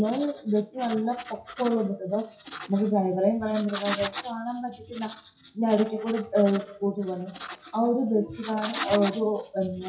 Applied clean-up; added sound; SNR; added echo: classical method WPE with log-MMSE.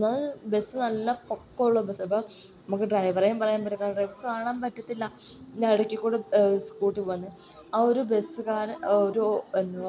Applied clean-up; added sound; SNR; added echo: none; none; none; none.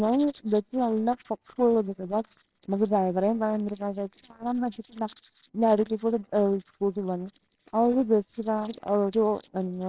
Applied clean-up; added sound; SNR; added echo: neural separator model SepFormer WHAMR!.